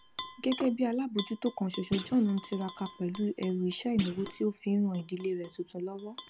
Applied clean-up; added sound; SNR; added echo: none; Tap / Glass + Thump, thud; 11 dB; none.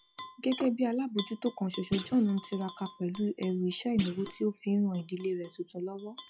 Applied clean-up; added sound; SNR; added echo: classical method log-MMSE.